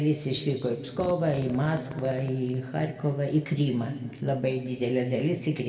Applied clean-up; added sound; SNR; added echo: none; Fart; 16 dB; reverberation time 1.7 s.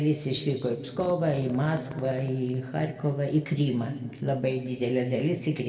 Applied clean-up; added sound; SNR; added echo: neural separator model SepFormer DNS4.